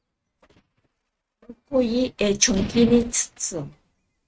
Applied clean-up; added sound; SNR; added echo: neural mask model RNNoise.